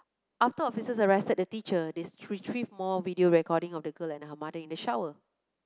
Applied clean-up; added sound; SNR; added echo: none; none; none; none.